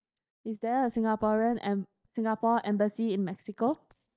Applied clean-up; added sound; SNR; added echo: neural mask model DeepFilterNet 3.